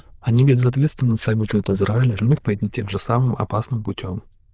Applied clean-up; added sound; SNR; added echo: neural diffusion model UNIVERSE++.